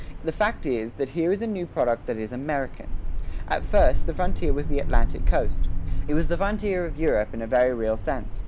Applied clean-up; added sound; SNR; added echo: none; Wind; -2 dB; none.